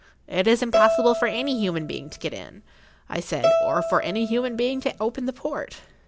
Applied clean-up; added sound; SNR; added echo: none; Bowed string instrument; 1 dB; none.